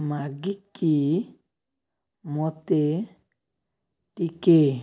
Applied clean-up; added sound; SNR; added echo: none; none; none; none.